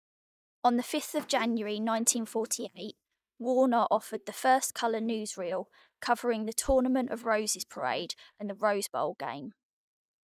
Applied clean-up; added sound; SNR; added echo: neural mask model DeepFilterNet 3.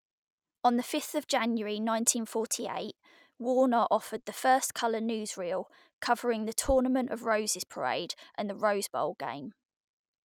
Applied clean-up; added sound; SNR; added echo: none; none; none; none.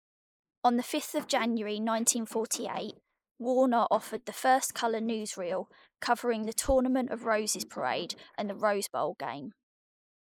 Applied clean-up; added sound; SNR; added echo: neural mask model Resemble Enhance denoiser.